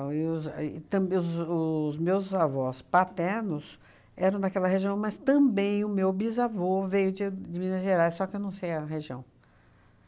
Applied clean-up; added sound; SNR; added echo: none; none; none; none.